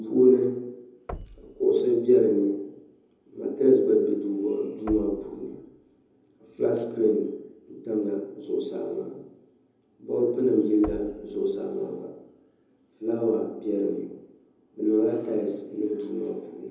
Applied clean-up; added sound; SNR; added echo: none; Knock; 20 dB; reverberation time 0.8 s.